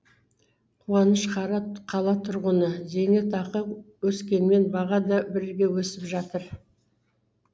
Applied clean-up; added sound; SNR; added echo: none; none; none; none.